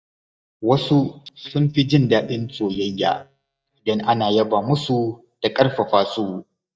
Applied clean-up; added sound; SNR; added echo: neural mask model DeepFilterNet 3.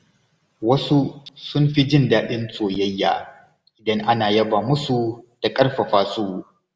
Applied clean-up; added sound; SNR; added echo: none; none; none; none.